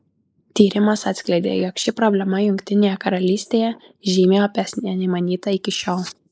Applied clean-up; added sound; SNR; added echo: neural mask model Resemble Enhance denoiser.